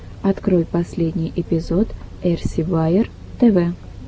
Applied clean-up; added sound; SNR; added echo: none; none; none; none.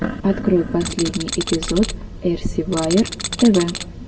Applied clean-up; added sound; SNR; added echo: none; Tools; 9 dB; reverberation time 1.4 s.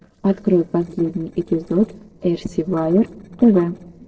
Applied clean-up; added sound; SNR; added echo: neural separator model SepFormer DNS4.